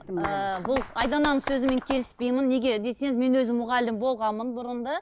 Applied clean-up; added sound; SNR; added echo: none; none; none; none.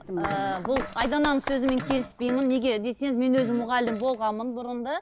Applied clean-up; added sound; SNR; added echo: none; Fart; 15 dB; none.